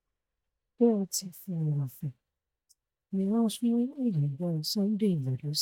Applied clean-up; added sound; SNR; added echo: neural mask model DeepFilterNet 3.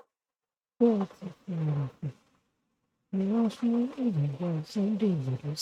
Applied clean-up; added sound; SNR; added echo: neural mask model RNNoise.